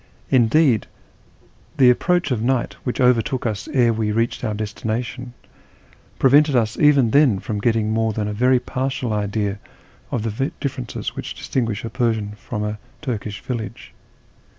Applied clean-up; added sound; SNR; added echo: none; none; none; none.